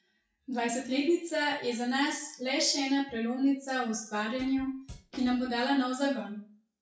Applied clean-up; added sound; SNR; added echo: classical method WPE with log-MMSE.